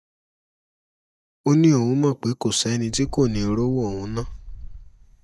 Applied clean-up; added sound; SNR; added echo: neural mask model DeepFilterNet 3.